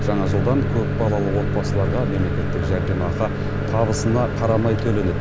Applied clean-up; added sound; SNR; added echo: none; Microwave oven; 0 dB; none.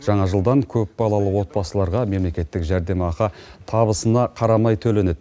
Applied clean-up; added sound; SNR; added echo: none; none; none; none.